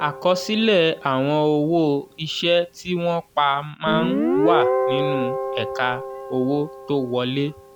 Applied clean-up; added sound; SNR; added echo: none; Guitar; 5 dB; none.